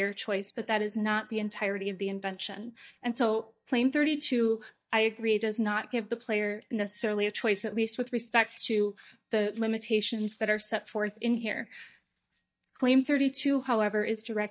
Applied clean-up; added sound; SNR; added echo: neural mask model DeepFilterNet 3.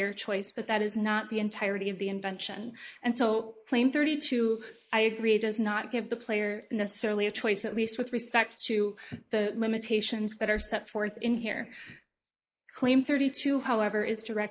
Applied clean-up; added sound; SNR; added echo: neural mask model Resemble Enhance denoiser.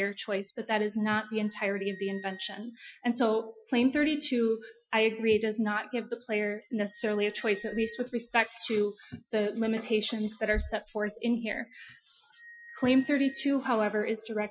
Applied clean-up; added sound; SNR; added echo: classical method Wiener filter.